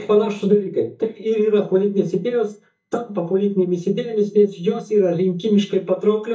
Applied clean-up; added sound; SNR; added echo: neural mask model DeepFilterNet 3.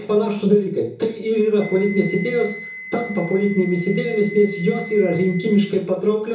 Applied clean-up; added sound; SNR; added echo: none; Wind instrument, woodwind instrument; 15 dB; reverberation time 0.7 s.